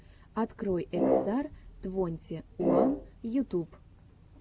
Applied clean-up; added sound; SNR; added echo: none; Brass instrument; -2 dB; none.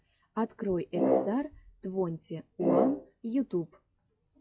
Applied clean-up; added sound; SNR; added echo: classical method log-MMSE.